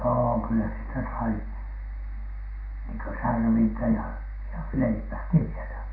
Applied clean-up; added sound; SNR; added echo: none; none; none; reverberation time 0.3 s.